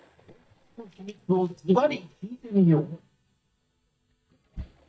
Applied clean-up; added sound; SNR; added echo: neural mask model DeepFilterNet 3.